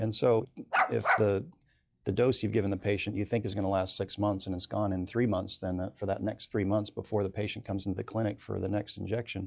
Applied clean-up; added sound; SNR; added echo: classical method log-MMSE.